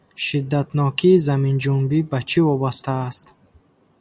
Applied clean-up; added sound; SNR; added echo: none; none; none; none.